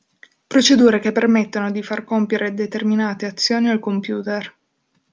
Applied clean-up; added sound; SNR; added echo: none; none; none; none.